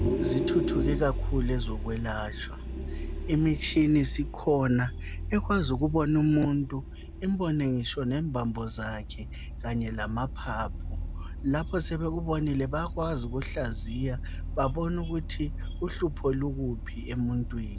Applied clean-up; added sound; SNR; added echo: none; Vehicle; 5 dB; none.